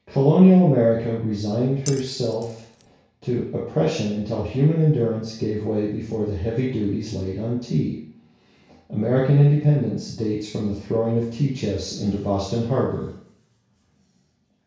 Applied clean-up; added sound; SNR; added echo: none; Glass; 18 dB; reverberation time 0.6 s.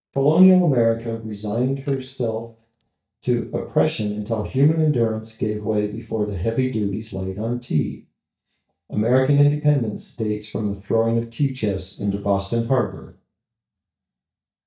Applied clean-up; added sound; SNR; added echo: neural mask model DeepFilterNet 3.